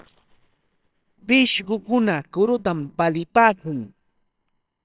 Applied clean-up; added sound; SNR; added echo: neural separator model SepFormer WHAMR!.